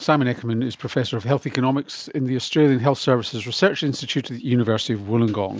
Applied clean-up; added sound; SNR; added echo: none; none; none; none.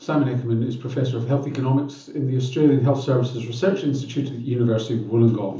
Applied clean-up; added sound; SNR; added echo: none; none; none; reverberation time 0.7 s.